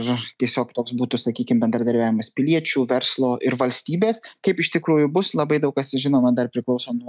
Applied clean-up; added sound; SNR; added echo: none; none; none; none.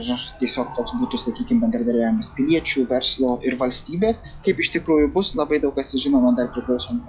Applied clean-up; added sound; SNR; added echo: classical method log-MMSE.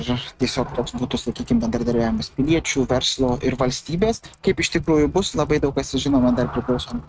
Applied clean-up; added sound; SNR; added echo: neural mask model RNNoise.